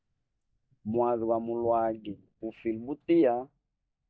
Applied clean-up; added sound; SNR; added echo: neural mask model DeepFilterNet 3.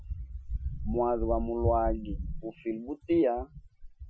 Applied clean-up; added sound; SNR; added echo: classical method Wiener filter.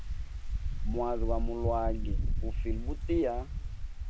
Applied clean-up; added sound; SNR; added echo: none; Wind; -4 dB; none.